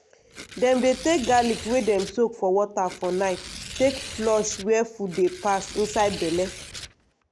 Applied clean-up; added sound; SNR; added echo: none; Tearing; 14 dB; none.